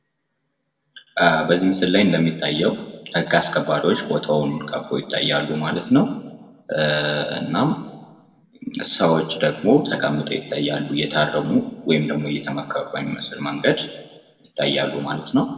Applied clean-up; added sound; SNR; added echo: none; none; none; reverberation time 0.9 s.